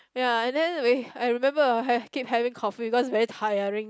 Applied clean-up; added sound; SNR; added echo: none; none; none; none.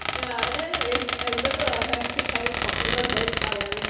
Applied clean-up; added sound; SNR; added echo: none; Squeak; -5 dB; reverberation time 1.1 s.